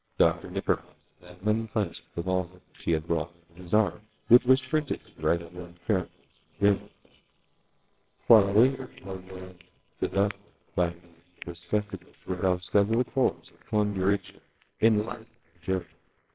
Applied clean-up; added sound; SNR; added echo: neural separator model SepFormer WHAMR!.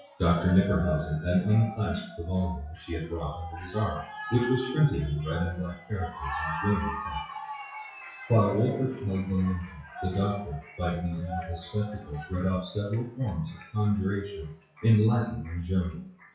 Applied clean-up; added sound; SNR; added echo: classical method WPE with log-MMSE.